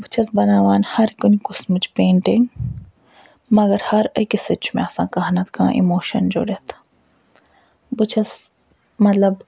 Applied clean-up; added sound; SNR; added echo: none; none; none; none.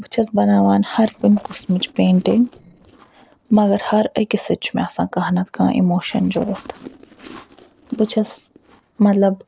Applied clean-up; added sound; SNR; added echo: neural separator model SepFormer DNS4.